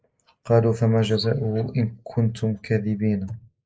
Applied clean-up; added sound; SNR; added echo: neural mask model Resemble Enhance denoiser.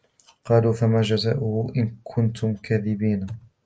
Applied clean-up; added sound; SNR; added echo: none; none; none; none.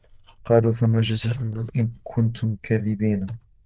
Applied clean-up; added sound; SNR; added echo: neural diffusion model UNIVERSE++.